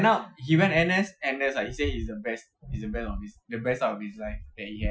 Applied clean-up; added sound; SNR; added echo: classical method Wiener filter.